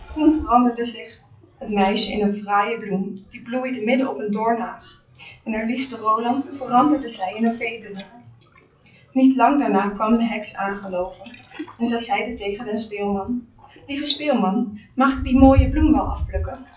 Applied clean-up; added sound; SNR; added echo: classical method WPE with log-MMSE.